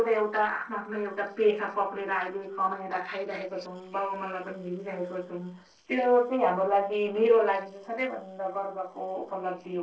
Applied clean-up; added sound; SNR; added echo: neural separator model SepFormer DNS4.